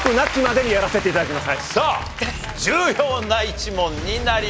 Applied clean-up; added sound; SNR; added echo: none; none; none; none.